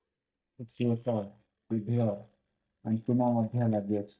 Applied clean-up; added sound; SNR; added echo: neural mask model DeepFilterNet 3.